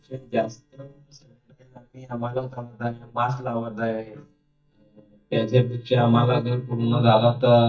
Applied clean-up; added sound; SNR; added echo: neural mask model DeepFilterNet 3.